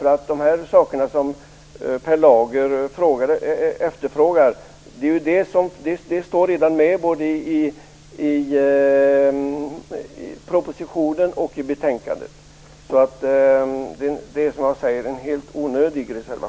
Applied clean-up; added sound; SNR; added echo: none; none; none; none.